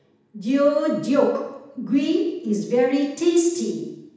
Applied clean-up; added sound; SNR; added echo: none; none; none; reverberation time 0.8 s.